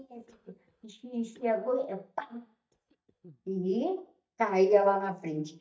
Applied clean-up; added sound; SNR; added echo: neural mask model DeepFilterNet 3.